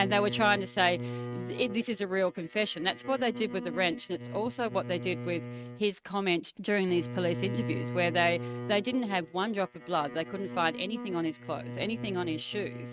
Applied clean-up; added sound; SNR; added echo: neural mask model RNNoise.